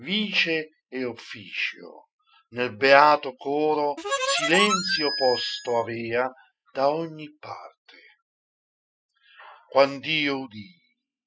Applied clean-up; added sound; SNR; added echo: classical method spectral subtraction.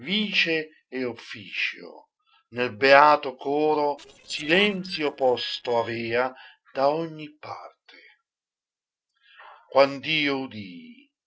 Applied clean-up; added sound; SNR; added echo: neural separator model SepFormer DNS4.